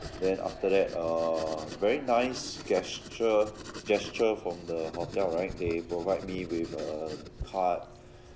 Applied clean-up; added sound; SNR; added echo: none; Writing; 13 dB; none.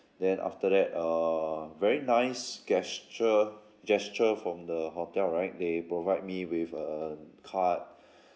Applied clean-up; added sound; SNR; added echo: none; none; none; none.